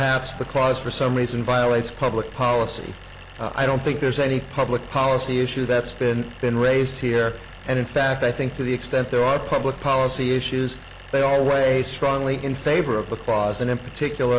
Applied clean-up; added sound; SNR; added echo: none; Idling; 19 dB; none.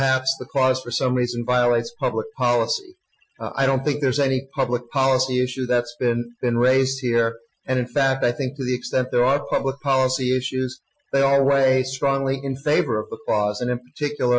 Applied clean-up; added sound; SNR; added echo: classical method Wiener filter.